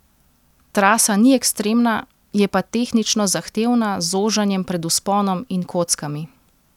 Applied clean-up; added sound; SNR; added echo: none; none; none; none.